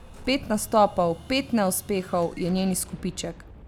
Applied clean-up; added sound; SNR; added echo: none; Explosion; 17 dB; none.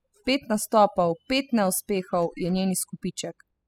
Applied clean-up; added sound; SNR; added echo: classical method spectral subtraction.